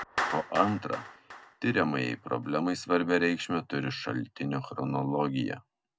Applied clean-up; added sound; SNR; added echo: none; Clapping; 12 dB; none.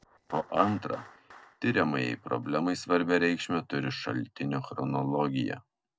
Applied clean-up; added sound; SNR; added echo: neural separator model SepFormer DNS4.